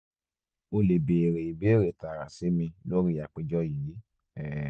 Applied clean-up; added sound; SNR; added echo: none; none; none; none.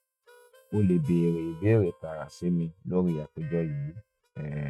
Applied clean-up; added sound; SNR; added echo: neural mask model RNNoise.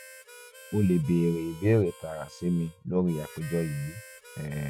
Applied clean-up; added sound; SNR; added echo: none; Harmonica; 20 dB; none.